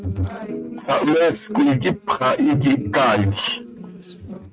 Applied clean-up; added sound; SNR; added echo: neural mask model RNNoise.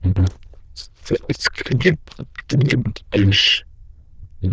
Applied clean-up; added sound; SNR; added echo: neural diffusion model UNIVERSE++.